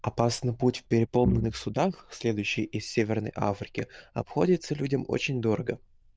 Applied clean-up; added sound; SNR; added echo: neural diffusion model UNIVERSE++.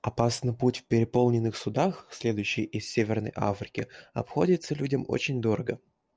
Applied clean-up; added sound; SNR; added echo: none; none; none; none.